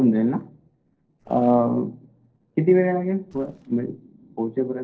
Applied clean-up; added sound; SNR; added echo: neural separator model SepFormer DNS4.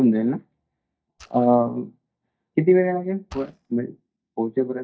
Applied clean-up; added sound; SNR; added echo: neural mask model DeepFilterNet 3.